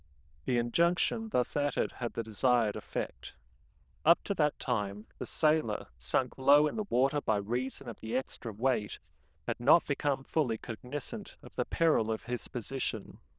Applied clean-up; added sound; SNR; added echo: neural diffusion model UNIVERSE++.